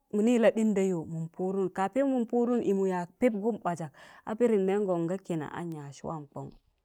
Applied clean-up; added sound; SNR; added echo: none; none; none; none.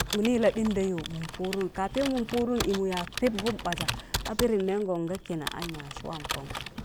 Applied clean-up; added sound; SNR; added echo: none; Computer keyboard; 7 dB; none.